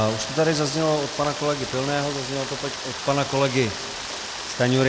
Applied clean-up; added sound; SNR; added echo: none; Rain; 8 dB; none.